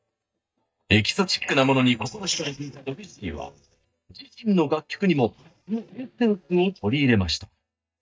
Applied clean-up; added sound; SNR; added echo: neural mask model DeepFilterNet 3.